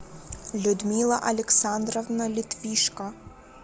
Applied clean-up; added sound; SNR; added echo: none; none; none; none.